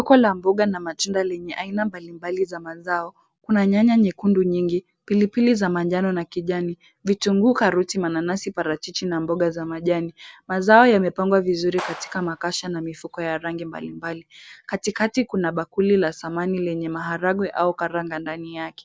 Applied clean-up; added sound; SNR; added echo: none; Clapping; 15 dB; none.